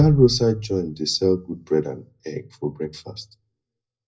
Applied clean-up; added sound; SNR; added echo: none; Bass drum; 19 dB; reverberation time 0.4 s.